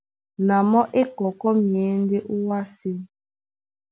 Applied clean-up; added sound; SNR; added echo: none; none; none; none.